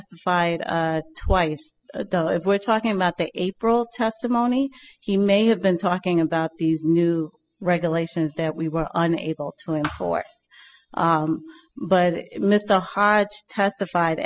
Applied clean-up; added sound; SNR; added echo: classical method spectral subtraction.